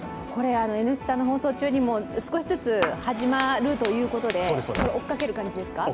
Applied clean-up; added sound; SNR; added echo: none; Fire; 7 dB; none.